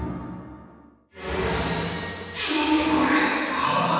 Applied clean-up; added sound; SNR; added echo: none; none; none; reverberation time 2.1 s.